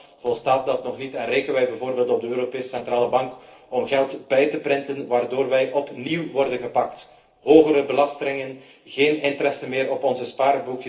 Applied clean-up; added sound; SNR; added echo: neural separator model SepFormer DNS4.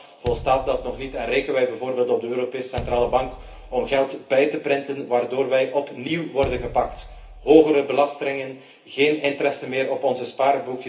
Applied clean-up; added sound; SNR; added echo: none; Bass drum; 15 dB; reverberation time 0.3 s.